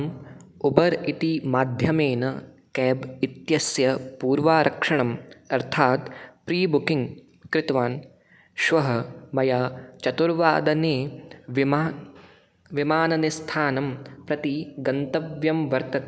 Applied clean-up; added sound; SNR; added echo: none; none; none; none.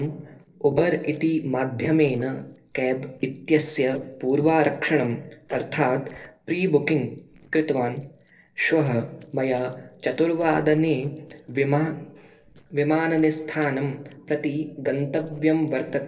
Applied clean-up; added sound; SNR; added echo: neural separator model SepFormer DNS4.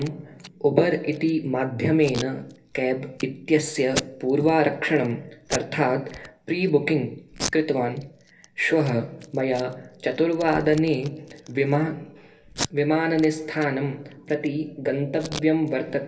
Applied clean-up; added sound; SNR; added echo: none; Packing tape, duct tape; 16 dB; reverberation time 0.3 s.